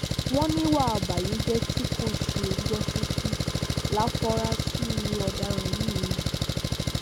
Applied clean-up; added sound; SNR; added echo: none; Engine; -3 dB; none.